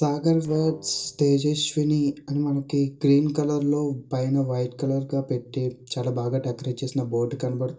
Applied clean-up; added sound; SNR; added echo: neural separator model SepFormer DNS4.